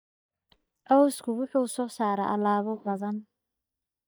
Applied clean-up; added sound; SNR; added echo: neural mask model DeepFilterNet 3.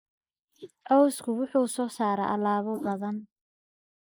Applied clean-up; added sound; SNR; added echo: neural mask model Resemble Enhance denoiser.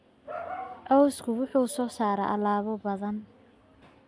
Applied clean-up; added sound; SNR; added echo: none; none; none; none.